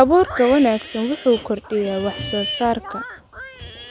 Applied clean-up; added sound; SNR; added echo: none; Livestock, farm animals, working animals; 13 dB; none.